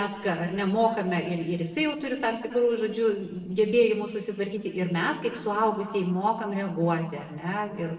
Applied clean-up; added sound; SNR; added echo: neural separator model SepFormer DNS4.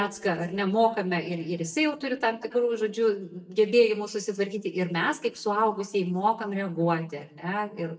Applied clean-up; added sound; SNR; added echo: neural mask model DeepFilterNet 3.